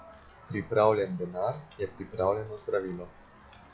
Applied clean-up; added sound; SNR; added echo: classical method log-MMSE.